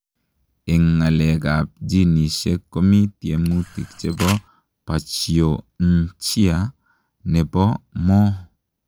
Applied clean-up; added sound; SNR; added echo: none; Camera; 14 dB; none.